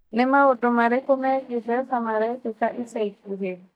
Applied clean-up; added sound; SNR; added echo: neural mask model DeepFilterNet 3.